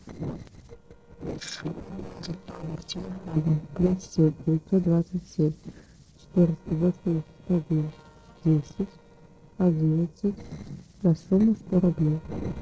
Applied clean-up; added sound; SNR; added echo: neural separator model SepFormer DNS4.